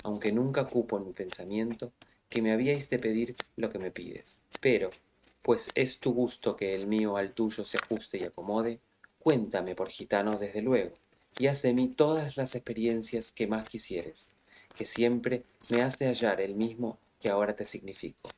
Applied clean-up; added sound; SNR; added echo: neural mask model RNNoise.